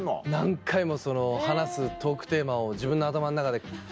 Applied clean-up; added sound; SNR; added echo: none; none; none; none.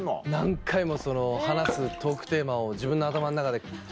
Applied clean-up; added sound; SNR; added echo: none; Raindrop + Fireworks; 13 dB; none.